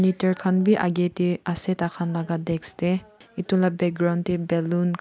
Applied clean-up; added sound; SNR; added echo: none; none; none; none.